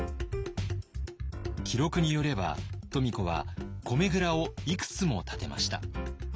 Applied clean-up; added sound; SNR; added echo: none; none; none; none.